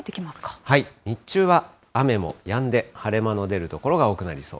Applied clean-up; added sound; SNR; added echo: none; none; none; none.